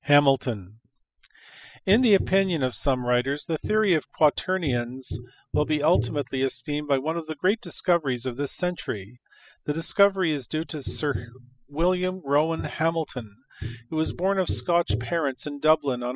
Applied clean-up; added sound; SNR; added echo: classical method spectral subtraction.